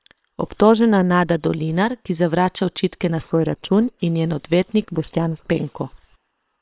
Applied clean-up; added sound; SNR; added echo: neural separator model SepFormer WHAM!.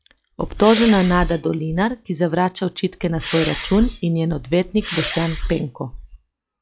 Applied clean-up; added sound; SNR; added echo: classical method log-MMSE.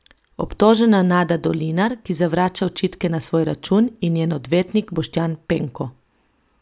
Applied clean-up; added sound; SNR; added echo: none; none; none; none.